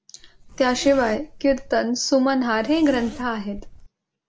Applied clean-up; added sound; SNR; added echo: none; Zipper (clothing); 16 dB; none.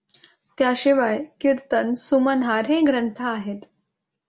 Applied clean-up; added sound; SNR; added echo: none; none; none; none.